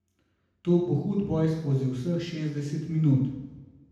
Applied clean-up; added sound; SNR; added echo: none; none; none; reverberation time 0.9 s.